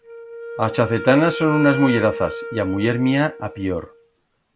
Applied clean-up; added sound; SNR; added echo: none; Wind instrument, woodwind instrument; 10 dB; none.